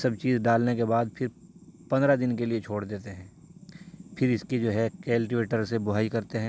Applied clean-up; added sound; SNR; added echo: none; none; none; none.